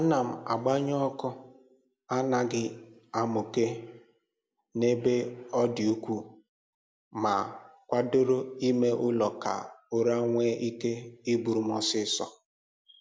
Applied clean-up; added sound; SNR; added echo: none; none; none; none.